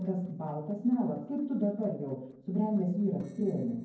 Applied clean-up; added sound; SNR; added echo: neural separator model SepFormer DNS4.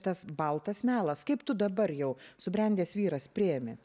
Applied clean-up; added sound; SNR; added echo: none; none; none; none.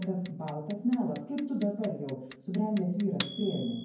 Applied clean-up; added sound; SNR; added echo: none; Clock; 13 dB; reverberation time 0.9 s.